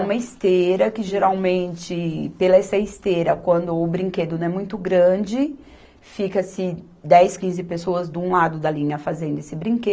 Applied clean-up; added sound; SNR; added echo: none; none; none; none.